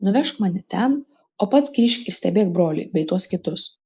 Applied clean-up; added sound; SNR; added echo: neural mask model Resemble Enhance denoiser.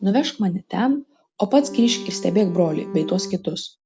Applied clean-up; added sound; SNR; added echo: none; Bowed string instrument; 13 dB; none.